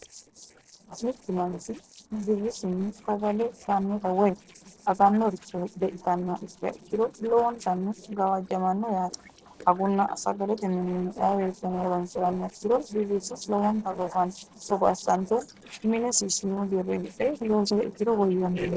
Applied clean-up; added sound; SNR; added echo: neural separator model SepFormer DNS4.